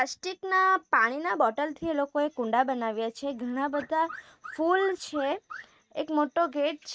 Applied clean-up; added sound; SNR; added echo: neural mask model RNNoise.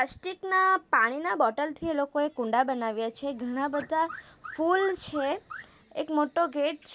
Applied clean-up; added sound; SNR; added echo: none; Alarm / Car; 16 dB; none.